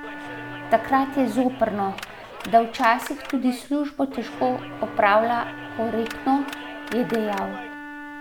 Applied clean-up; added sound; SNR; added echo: none; Clapping + Wind instrument, woodwind instrument; 12 dB; none.